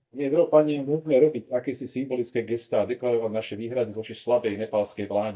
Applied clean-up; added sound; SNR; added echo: neural mask model DeepFilterNet 3.